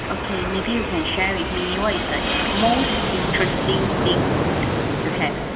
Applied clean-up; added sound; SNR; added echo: none; Fixed-wing aircraft, airplane; -2 dB; reverberation time 1.6 s.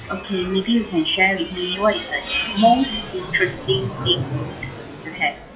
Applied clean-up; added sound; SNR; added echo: classical method WPE with log-MMSE.